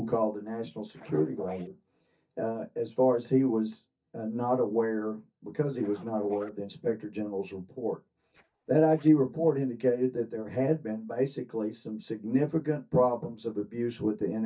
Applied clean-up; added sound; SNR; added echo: neural mask model DeepFilterNet 3.